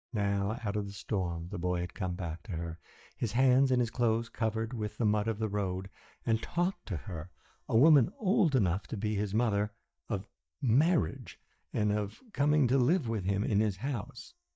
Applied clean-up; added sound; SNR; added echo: neural mask model DeepFilterNet 3.